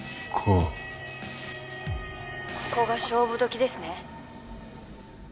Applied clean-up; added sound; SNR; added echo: none; Train; 18 dB; none.